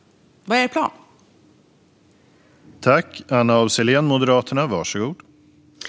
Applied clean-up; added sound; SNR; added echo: none; none; none; none.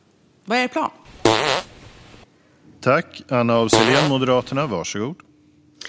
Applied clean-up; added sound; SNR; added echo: none; Fart; -1 dB; none.